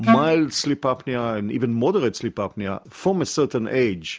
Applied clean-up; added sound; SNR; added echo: none; Wind instrument, woodwind instrument; -1 dB; none.